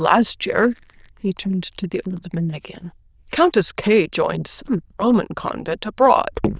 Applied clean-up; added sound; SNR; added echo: neural diffusion model UNIVERSE++.